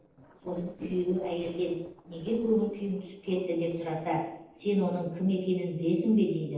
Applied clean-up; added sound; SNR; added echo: neural separator model SepFormer DNS4.